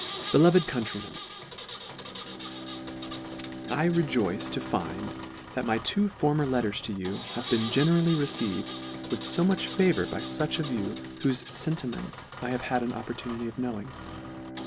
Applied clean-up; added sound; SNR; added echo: none; Bowed string instrument + Engine; 9 dB; none.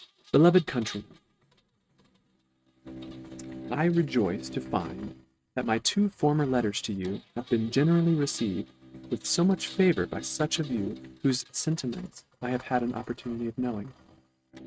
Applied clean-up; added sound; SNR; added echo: neural mask model RNNoise.